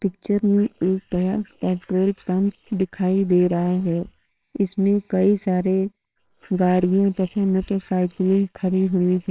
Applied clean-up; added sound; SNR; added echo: neural separator model SepFormer WHAMR!.